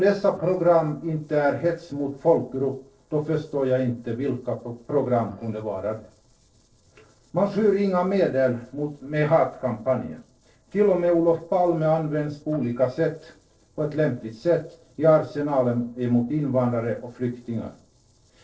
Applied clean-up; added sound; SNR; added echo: neural separator model SepFormer DNS4.